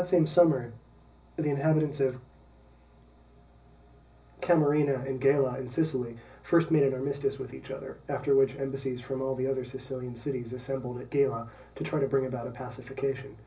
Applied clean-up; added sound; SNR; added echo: none; none; none; reverberation time 0.4 s.